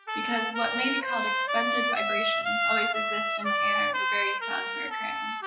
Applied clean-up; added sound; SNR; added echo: classical method WPE with log-MMSE.